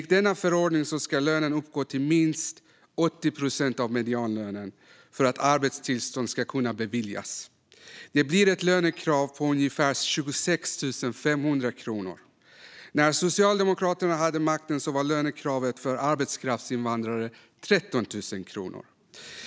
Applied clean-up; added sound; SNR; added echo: none; none; none; none.